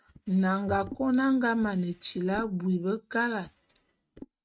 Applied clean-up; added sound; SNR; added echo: neural mask model RNNoise.